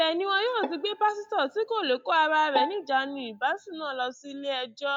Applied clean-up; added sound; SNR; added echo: neural mask model DeepFilterNet 3.